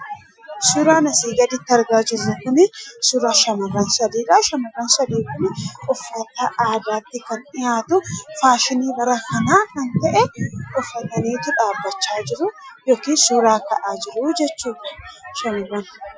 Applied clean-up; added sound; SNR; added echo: classical method Wiener filter.